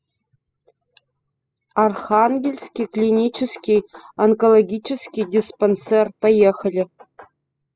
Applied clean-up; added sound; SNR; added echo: classical method spectral subtraction.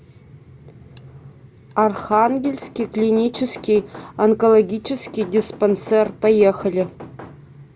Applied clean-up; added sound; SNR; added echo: none; Knock / Wood; 19 dB; none.